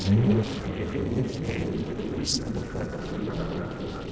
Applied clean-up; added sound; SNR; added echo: neural separator model SepFormer DNS4.